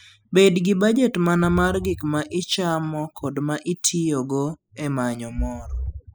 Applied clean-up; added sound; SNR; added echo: classical method spectral subtraction.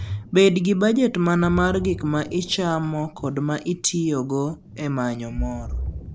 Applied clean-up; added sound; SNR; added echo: none; Ocean; 12 dB; none.